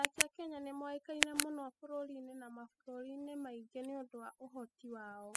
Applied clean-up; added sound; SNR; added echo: classical method spectral subtraction.